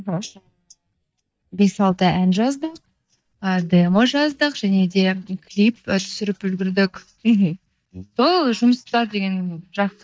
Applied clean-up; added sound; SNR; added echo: neural mask model DeepFilterNet 3.